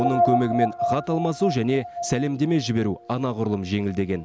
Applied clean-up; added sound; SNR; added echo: none; Guitar; 4 dB; none.